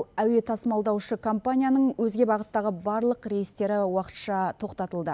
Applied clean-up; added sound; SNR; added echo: none; none; none; none.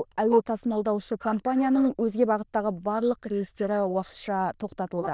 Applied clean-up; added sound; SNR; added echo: neural diffusion model UNIVERSE++.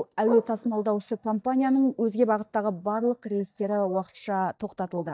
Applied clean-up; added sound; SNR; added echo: neural mask model DeepFilterNet 3.